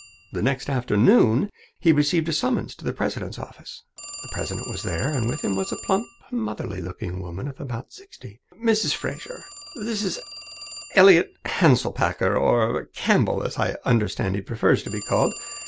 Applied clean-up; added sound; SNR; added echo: none; Telephone; 18 dB; none.